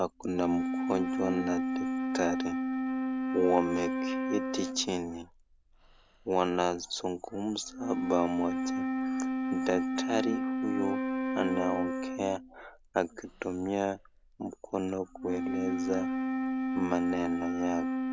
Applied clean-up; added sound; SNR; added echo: none; Wind instrument, woodwind instrument; 0 dB; none.